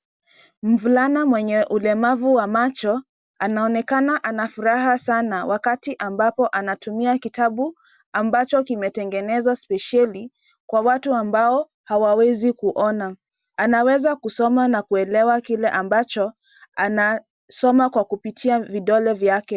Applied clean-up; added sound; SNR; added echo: none; none; none; none.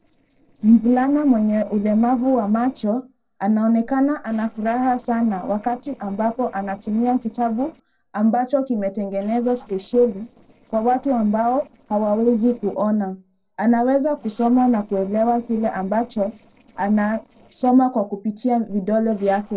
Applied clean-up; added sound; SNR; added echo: neural separator model SepFormer DNS4.